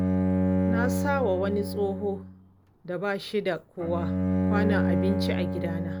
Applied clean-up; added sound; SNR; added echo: none; Bowed string instrument; -4 dB; none.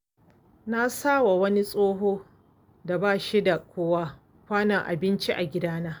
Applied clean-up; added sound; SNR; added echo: none; none; none; none.